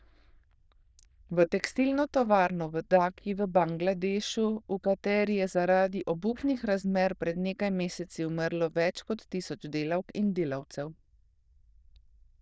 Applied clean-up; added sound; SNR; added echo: neural diffusion model UNIVERSE++.